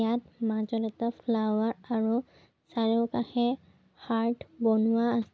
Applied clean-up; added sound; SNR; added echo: none; none; none; none.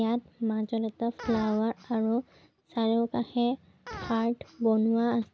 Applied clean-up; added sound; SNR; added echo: none; Fart; 19 dB; none.